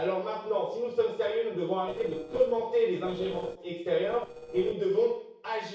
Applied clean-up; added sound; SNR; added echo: neural separator model SepFormer DNS4.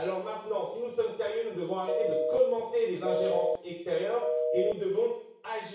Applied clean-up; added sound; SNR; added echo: none; Telephone; 0 dB; reverberation time 0.6 s.